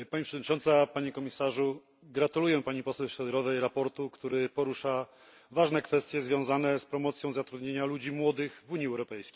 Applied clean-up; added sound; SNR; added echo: none; none; none; none.